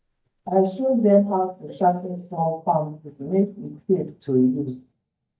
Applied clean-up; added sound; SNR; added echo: neural mask model DeepFilterNet 3.